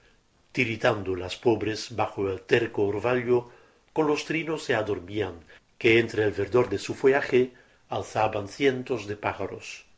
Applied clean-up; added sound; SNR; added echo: none; none; none; none.